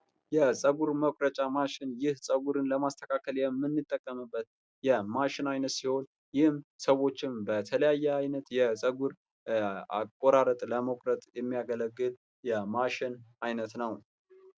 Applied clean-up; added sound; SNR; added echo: none; none; none; none.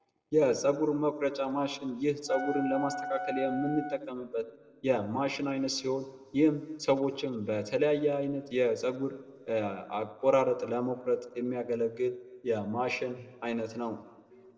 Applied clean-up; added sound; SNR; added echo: none; Wind instrument, woodwind instrument; 7 dB; reverberation time 1.3 s.